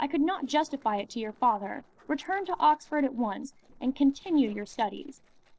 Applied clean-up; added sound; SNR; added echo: neural separator model SepFormer DNS4.